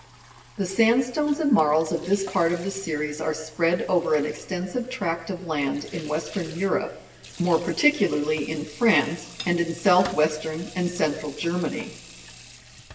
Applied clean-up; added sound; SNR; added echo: none; Sink (filling or washing) / Water tap, faucet; 20 dB; reverberation time 1.4 s.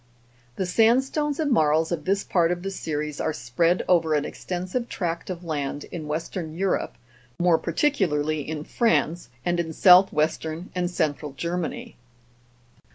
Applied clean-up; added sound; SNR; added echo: none; none; none; none.